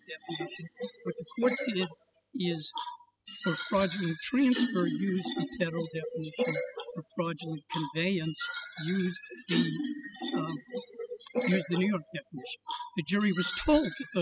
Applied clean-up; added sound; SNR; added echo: classical method spectral subtraction.